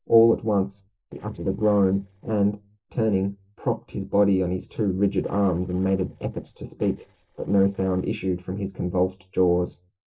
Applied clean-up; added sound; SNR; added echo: neural separator model SepFormer DNS4.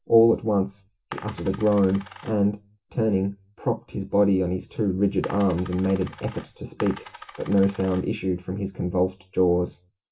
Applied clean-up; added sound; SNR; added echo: none; Coin (dropping); 18 dB; reverberation time 0.2 s.